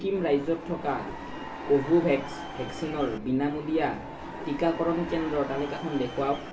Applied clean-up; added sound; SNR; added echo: none; Crowd / Cheering; 12 dB; reverberation time 0.2 s.